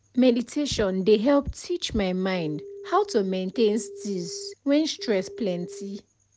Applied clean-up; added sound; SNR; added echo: none; Telephone; 14 dB; none.